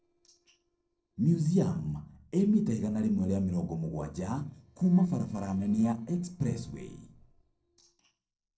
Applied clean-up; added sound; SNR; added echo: neural separator model SepFormer DNS4.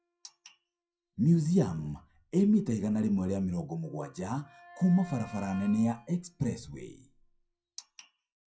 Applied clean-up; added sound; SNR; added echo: classical method WPE with log-MMSE.